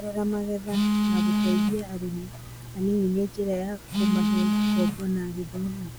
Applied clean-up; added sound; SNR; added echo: none; Telephone; -2 dB; none.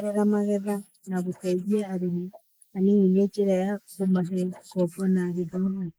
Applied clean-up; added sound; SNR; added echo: neural mask model Resemble Enhance denoiser.